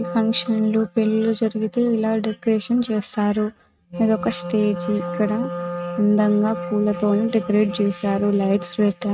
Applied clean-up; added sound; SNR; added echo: neural mask model RNNoise.